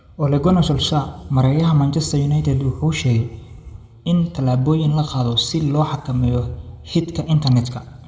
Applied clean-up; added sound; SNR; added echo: none; none; none; reverberation time 1.0 s.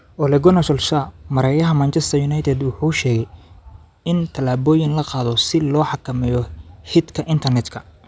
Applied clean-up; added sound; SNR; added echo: none; none; none; none.